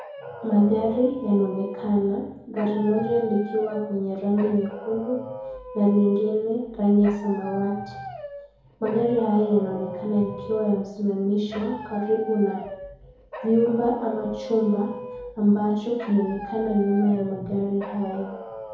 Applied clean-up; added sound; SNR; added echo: none; Dog; 14 dB; reverberation time 1.8 s.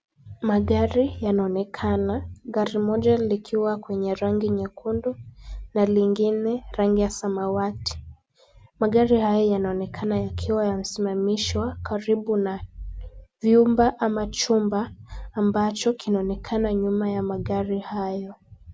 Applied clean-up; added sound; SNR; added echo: none; none; none; none.